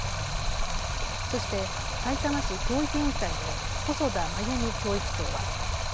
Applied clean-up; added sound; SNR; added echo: none; Stream; -4 dB; none.